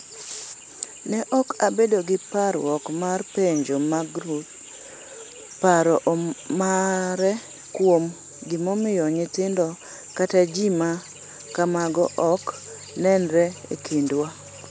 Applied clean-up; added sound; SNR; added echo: none; none; none; none.